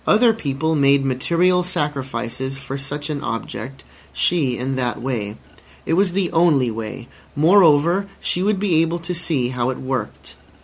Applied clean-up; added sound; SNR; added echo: none; none; none; none.